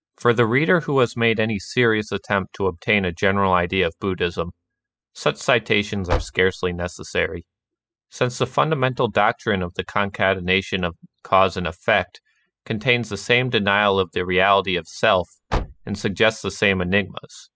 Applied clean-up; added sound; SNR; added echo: classical method spectral subtraction.